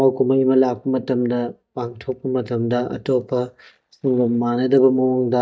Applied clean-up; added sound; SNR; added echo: neural mask model DeepFilterNet 3.